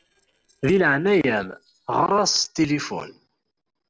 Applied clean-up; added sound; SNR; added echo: neural separator model SepFormer DNS4.